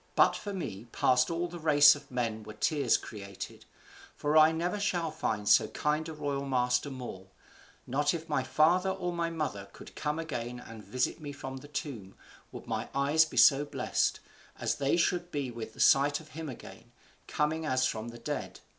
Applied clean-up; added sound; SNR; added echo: none; none; none; none.